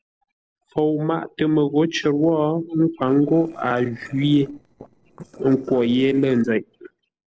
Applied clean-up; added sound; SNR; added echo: neural separator model SepFormer DNS4.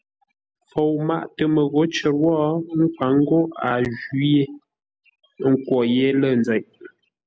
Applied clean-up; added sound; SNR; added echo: none; none; none; none.